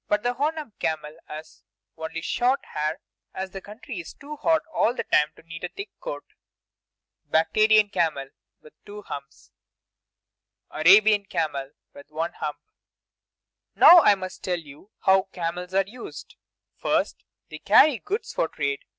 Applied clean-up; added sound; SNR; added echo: none; none; none; none.